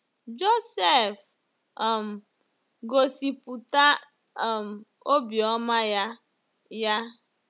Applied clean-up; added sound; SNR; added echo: none; none; none; none.